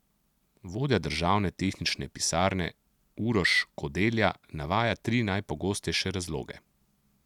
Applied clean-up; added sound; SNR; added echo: none; none; none; none.